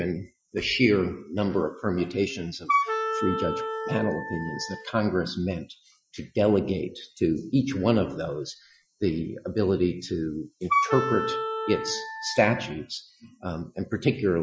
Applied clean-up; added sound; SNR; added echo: classical method Wiener filter.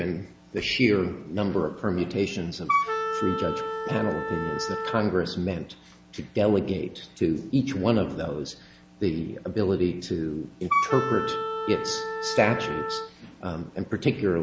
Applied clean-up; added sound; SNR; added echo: none; Wind instrument, woodwind instrument; 2 dB; none.